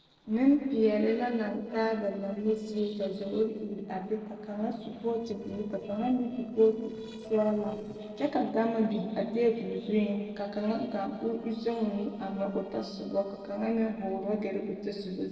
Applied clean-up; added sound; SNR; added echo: neural separator model SepFormer DNS4.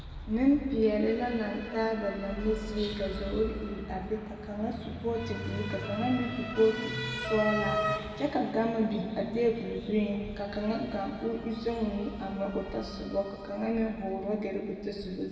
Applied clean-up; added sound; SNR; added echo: none; Motor vehicle (road) / Siren; 11 dB; reverberation time 2.2 s.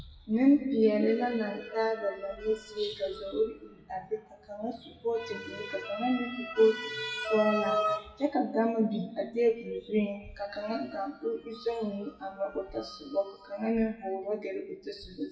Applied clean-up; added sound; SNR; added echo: classical method WPE with log-MMSE.